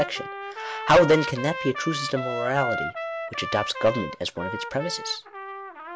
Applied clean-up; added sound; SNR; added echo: none; Trumpet; 7 dB; none.